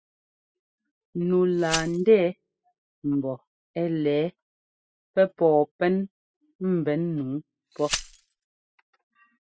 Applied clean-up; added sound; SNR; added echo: classical method spectral subtraction.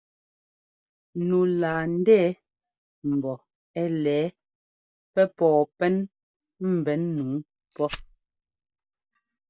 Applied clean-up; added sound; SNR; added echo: neural mask model DeepFilterNet 3.